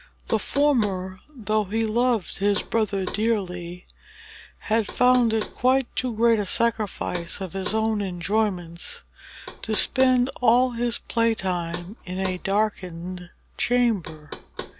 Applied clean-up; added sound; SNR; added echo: none; Knock; 16 dB; none.